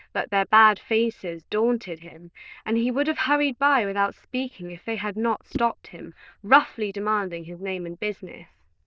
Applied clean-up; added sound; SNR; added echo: neural diffusion model UNIVERSE++.